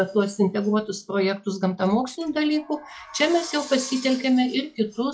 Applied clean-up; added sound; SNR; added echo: classical method log-MMSE.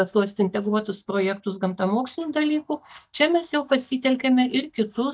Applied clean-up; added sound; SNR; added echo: neural mask model DeepFilterNet 3.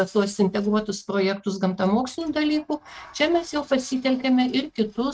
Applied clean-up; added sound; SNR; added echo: neural mask model RNNoise.